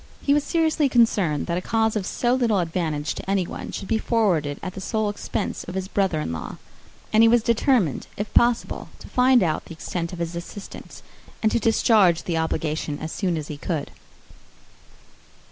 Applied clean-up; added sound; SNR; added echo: none; Writing; 18 dB; none.